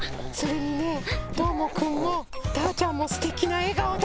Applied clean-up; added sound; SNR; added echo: none; Dog; 8 dB; none.